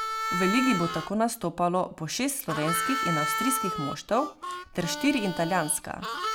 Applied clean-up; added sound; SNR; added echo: none; Harmonica; 4 dB; none.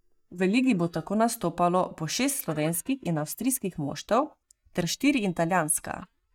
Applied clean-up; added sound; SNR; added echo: neural mask model DeepFilterNet 3.